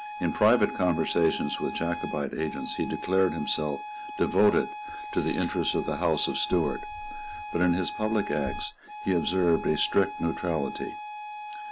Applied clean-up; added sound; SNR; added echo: none; Harmonica; 10 dB; none.